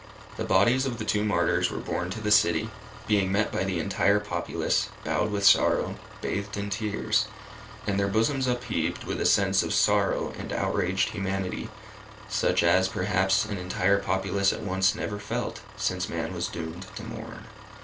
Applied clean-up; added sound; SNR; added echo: none; Engine; 17 dB; reverberation time 0.2 s.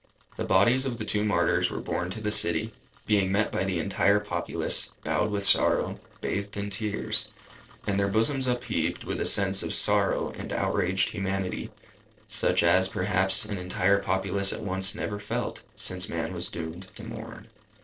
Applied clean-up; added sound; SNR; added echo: neural separator model SepFormer DNS4.